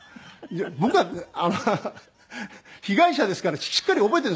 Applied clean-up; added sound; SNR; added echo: none; none; none; none.